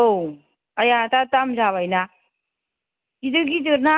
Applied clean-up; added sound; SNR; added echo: none; none; none; none.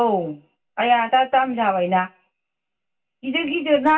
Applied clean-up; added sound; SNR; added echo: none; none; none; reverberation time 0.2 s.